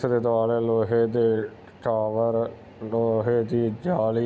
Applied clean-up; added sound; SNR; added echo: none; none; none; none.